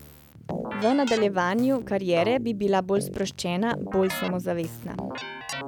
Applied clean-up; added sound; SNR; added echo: none; Keyboard (musical); 10 dB; none.